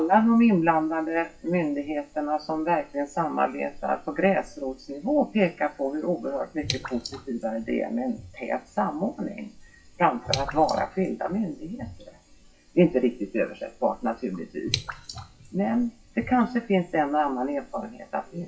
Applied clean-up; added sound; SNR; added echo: classical method WPE with log-MMSE.